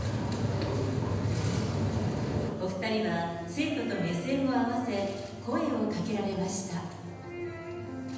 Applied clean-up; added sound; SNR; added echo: none; none; none; reverberation time 1.1 s.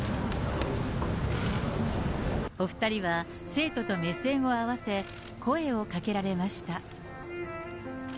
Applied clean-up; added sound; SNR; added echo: none; none; none; none.